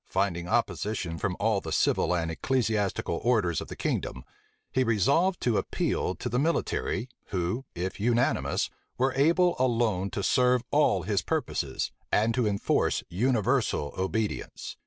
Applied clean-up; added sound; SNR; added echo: none; none; none; none.